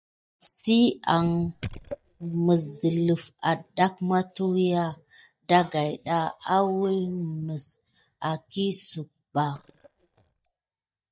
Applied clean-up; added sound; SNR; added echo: neural mask model DeepFilterNet 3.